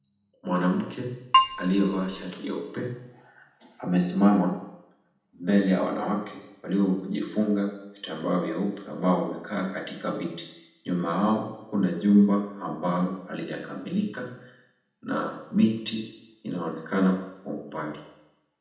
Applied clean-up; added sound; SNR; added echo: none; Keyboard (musical); -2 dB; reverberation time 0.8 s.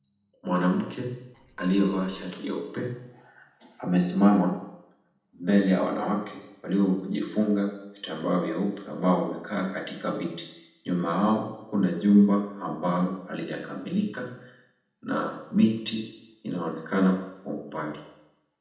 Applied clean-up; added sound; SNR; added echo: neural separator model SepFormer DNS4.